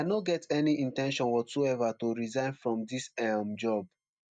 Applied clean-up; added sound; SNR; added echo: neural mask model DeepFilterNet 3.